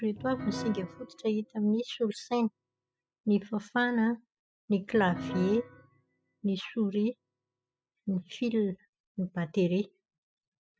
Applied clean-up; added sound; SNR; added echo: classical method spectral subtraction.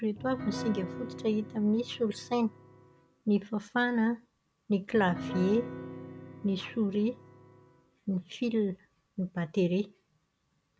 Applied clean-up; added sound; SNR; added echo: none; Piano; 11 dB; none.